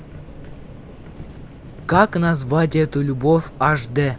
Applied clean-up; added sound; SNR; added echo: none; Subway, metro, underground; 16 dB; none.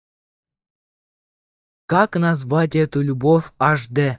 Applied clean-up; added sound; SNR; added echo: neural mask model DeepFilterNet 3.